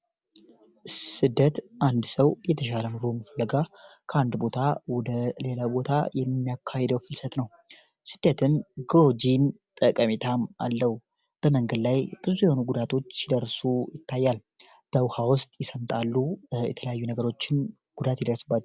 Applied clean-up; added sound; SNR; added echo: none; none; none; none.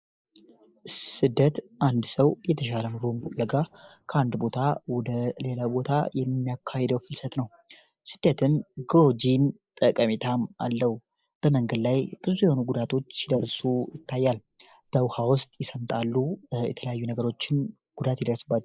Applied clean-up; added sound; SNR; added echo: neural mask model Resemble Enhance denoiser.